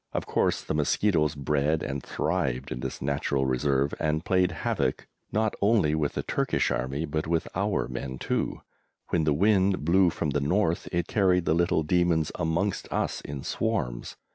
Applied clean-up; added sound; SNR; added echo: none; none; none; none.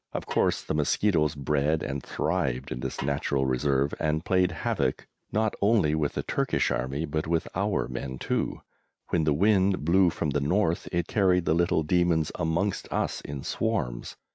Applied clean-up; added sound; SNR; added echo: neural mask model RNNoise.